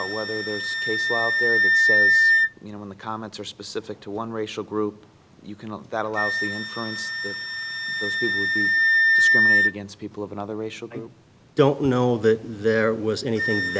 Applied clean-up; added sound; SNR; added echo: none; Wind instrument, woodwind instrument; -3 dB; none.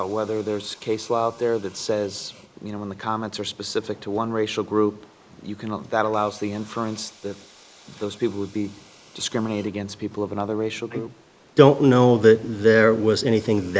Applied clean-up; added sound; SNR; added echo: neural mask model Resemble Enhance denoiser.